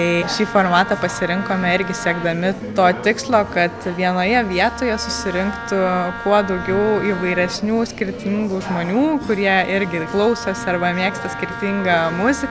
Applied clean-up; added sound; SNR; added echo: none; Wind instrument, woodwind instrument; 12 dB; none.